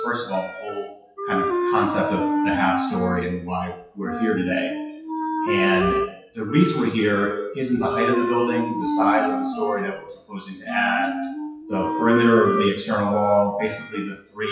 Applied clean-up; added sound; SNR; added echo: classical method WPE with log-MMSE.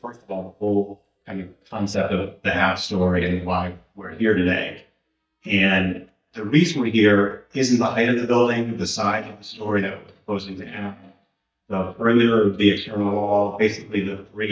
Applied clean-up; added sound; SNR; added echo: neural mask model DeepFilterNet 3.